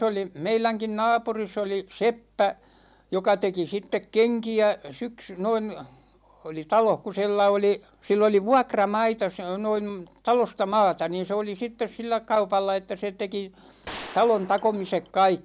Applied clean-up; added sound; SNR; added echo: none; Gunshot, gunfire; 15 dB; none.